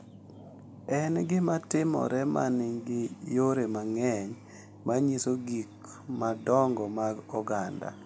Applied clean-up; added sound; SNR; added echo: none; none; none; none.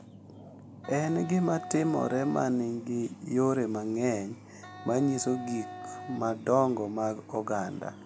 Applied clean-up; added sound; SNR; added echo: none; Wind instrument, woodwind instrument; 14 dB; none.